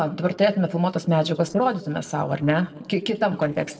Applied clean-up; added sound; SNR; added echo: neural separator model SepFormer DNS4.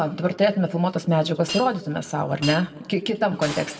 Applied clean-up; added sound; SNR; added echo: none; Shatter; 15 dB; reverberation time 1.0 s.